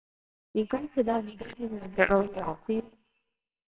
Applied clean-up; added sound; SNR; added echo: neural separator model SepFormer WHAMR!.